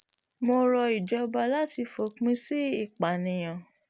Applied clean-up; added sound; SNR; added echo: none; Chime; 1 dB; none.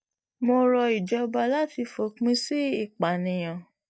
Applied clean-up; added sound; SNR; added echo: neural mask model DeepFilterNet 3.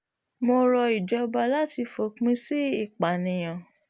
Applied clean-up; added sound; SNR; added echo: none; none; none; none.